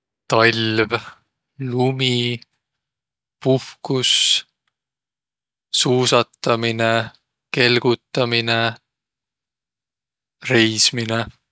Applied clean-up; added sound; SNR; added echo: none; none; none; none.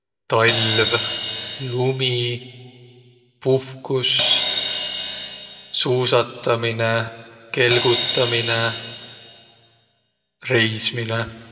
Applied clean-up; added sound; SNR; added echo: none; Crash cymbal; 2 dB; reverberation time 1.5 s.